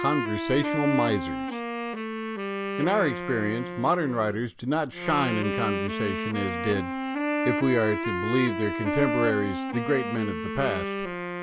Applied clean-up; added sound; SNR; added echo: none; Wind instrument, woodwind instrument; 3 dB; none.